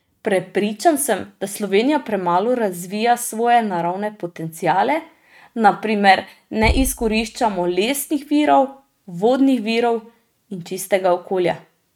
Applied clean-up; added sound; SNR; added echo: neural mask model RNNoise.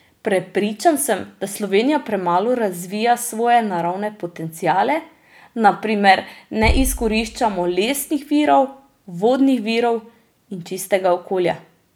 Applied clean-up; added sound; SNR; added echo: none; Bass drum; 14 dB; none.